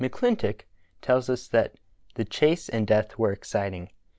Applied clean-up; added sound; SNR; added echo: none; none; none; none.